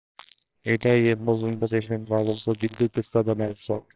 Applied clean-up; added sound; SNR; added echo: neural separator model SepFormer WHAMR!.